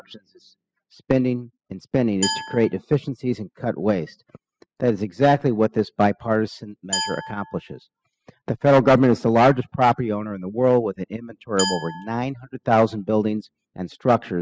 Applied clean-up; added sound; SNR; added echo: classical method spectral subtraction.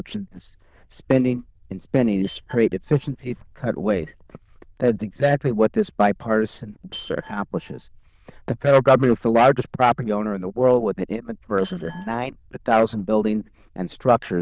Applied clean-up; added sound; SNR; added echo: neural diffusion model UNIVERSE++.